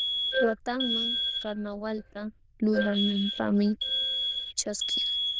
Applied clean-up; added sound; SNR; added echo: neural diffusion model UNIVERSE++.